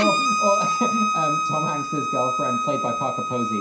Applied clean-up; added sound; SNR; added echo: none; Bowed string instrument; -3 dB; reverberation time 0.5 s.